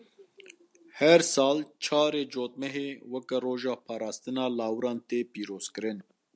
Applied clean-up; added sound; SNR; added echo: none; none; none; none.